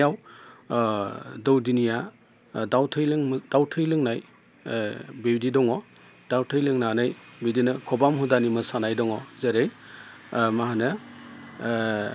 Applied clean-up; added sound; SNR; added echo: none; none; none; none.